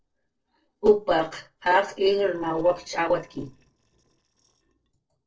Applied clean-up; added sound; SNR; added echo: neural separator model SepFormer DNS4.